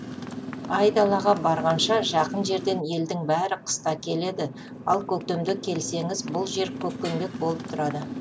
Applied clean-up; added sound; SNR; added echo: none; Motorcycle; 10 dB; none.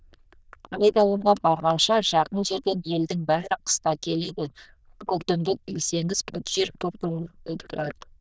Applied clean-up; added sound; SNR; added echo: neural diffusion model UNIVERSE++.